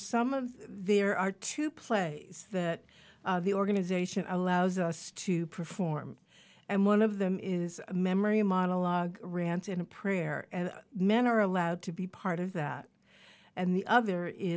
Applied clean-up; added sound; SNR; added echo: none; none; none; none.